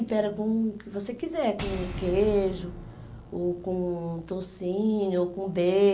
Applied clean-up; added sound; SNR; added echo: none; Shatter / Boom; 12 dB; none.